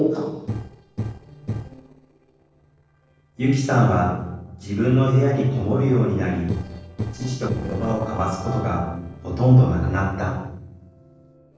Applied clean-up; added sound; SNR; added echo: neural separator model SepFormer DNS4.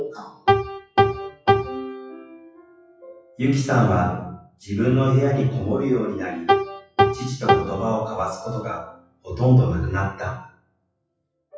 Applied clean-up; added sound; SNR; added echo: classical method WPE with log-MMSE.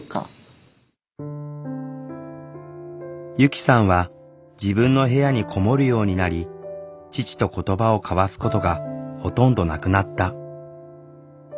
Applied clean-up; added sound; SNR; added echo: none; none; none; none.